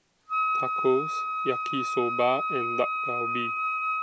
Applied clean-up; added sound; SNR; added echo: none; Wind instrument, woodwind instrument; -1 dB; none.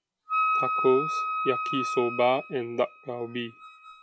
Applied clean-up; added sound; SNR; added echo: classical method log-MMSE.